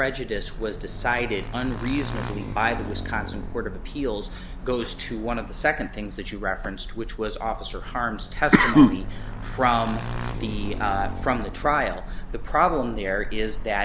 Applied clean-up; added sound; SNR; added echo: none; Motorcycle / Engine; 12 dB; none.